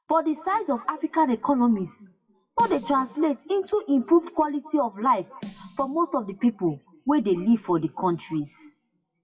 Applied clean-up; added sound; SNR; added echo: classical method WPE with log-MMSE.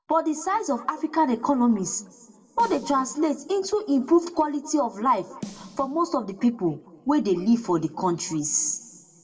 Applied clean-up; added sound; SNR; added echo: neural separator model SepFormer DNS4.